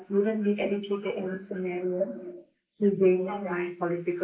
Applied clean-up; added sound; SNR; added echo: neural mask model Resemble Enhance denoiser.